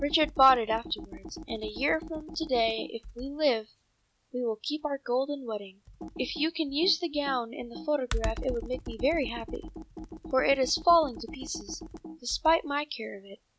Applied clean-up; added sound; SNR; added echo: none; Computer keyboard; 12 dB; none.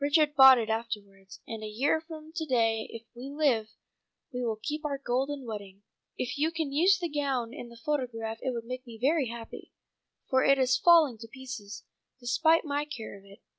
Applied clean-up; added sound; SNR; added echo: none; none; none; none.